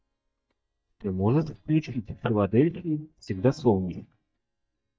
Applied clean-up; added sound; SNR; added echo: neural mask model DeepFilterNet 3.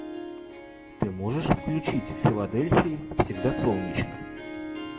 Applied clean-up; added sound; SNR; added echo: none; Harp; 9 dB; reverberation time 1.5 s.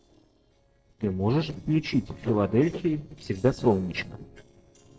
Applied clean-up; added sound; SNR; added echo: neural separator model SepFormer DNS4.